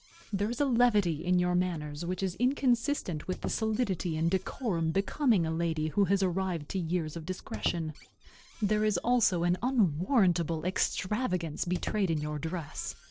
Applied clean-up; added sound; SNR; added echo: neural separator model SepFormer DNS4.